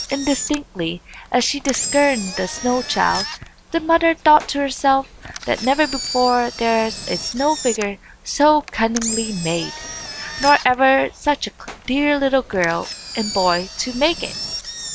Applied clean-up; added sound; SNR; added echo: none; Engine; 11 dB; none.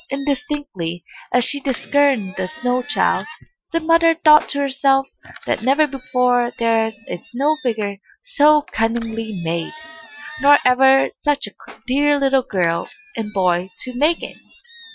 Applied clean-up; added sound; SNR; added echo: classical method Wiener filter.